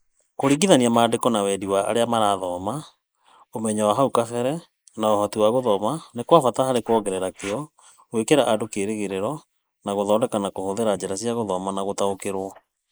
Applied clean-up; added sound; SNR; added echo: neural mask model Resemble Enhance denoiser.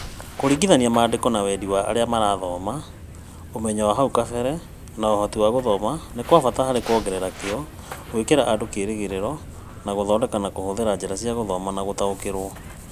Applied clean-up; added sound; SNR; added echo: none; Walk, footsteps; 15 dB; none.